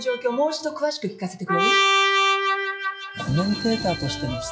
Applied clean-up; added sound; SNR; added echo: classical method log-MMSE.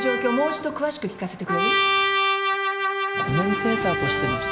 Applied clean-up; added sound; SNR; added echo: none; Trumpet; -3 dB; none.